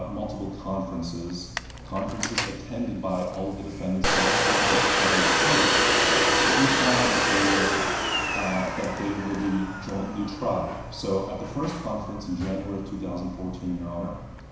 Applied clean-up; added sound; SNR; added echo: none; Domestic sounds, home sounds; -4 dB; reverberation time 1.0 s.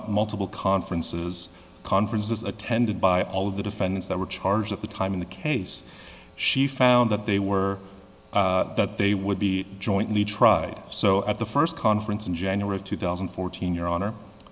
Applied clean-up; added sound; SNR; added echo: none; none; none; none.